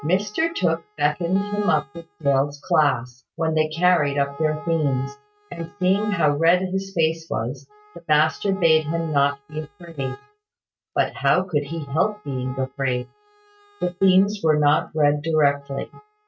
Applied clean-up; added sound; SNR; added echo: neural mask model RNNoise.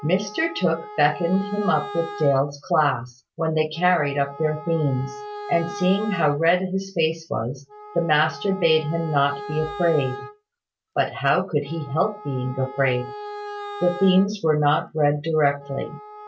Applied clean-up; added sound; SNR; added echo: none; Wind instrument, woodwind instrument; 14 dB; none.